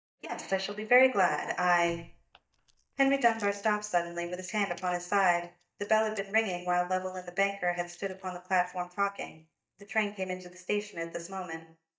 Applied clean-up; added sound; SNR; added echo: neural mask model DeepFilterNet 3.